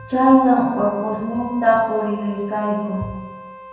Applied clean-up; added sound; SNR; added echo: none; Wind instrument, woodwind instrument; 20 dB; reverberation time 1.2 s.